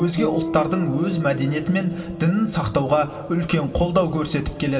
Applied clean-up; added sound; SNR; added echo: none; Guitar; 10 dB; reverberation time 1.7 s.